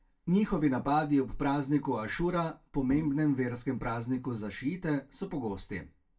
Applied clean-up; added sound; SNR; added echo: none; Bowed string instrument; 16 dB; reverberation time 0.2 s.